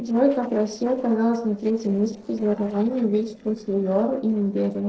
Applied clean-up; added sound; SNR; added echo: neural separator model SepFormer DNS4.